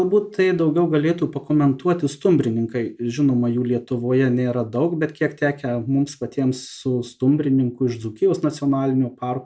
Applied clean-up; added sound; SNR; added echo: none; none; none; none.